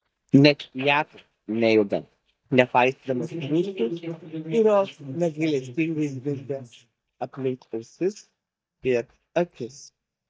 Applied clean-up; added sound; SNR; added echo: neural mask model DeepFilterNet 3.